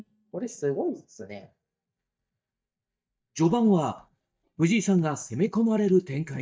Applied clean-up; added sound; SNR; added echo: neural mask model DeepFilterNet 3.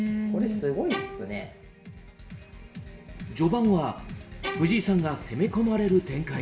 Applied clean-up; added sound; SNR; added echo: none; Bowed string instrument; 12 dB; reverberation time 0.6 s.